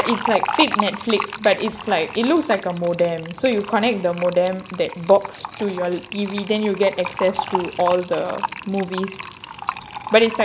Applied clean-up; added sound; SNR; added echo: none; Fill (with liquid); 8 dB; none.